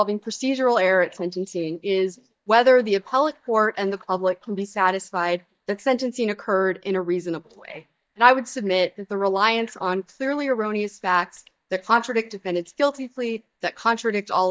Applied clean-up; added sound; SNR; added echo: neural mask model DeepFilterNet 3.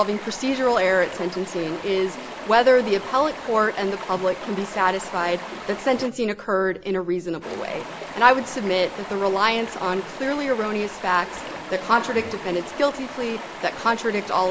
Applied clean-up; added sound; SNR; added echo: none; Stream; 12 dB; none.